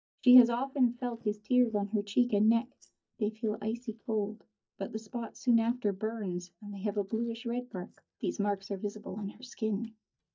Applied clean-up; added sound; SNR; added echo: neural mask model DeepFilterNet 3.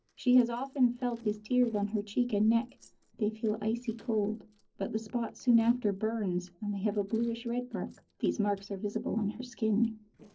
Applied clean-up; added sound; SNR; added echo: neural separator model SepFormer DNS4.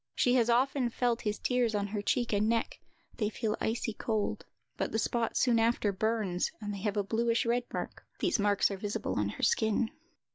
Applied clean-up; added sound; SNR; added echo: none; none; none; none.